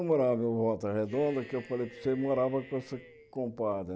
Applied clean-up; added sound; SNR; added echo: none; Cheering; 20 dB; none.